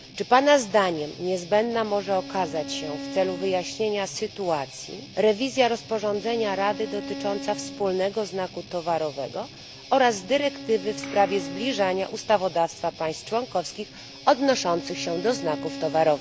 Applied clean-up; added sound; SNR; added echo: none; Guitar + Bowed string instrument; 13 dB; none.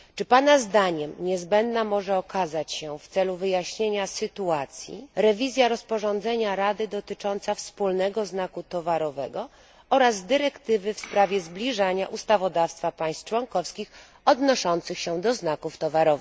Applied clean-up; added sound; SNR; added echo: none; none; none; none.